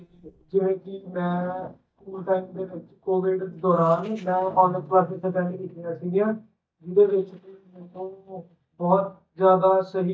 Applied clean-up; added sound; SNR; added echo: neural mask model DeepFilterNet 3.